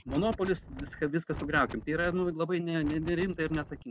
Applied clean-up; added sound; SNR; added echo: none; Wind; 12 dB; none.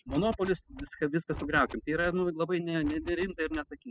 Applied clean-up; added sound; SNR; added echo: classical method spectral subtraction.